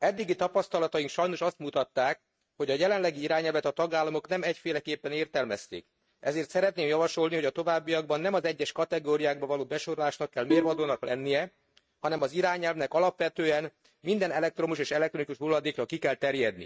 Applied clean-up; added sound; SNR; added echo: neural mask model RNNoise.